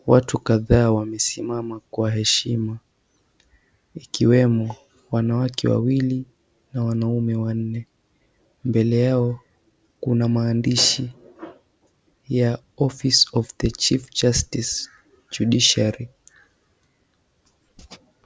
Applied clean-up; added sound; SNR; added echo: none; none; none; none.